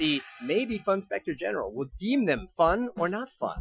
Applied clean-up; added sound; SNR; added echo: classical method Wiener filter.